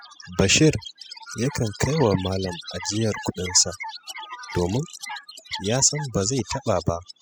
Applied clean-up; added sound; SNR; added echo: classical method spectral subtraction.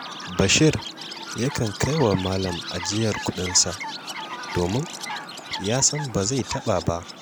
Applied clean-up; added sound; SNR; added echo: none; Chirp, tweet; 10 dB; none.